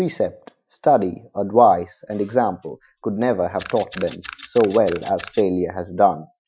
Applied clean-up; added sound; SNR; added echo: classical method Wiener filter.